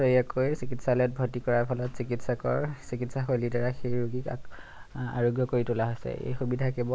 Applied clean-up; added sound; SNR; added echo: none; none; none; none.